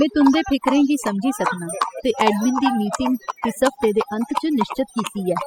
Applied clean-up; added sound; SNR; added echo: classical method spectral subtraction.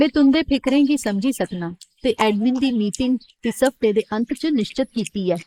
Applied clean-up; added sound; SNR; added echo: neural mask model Resemble Enhance denoiser.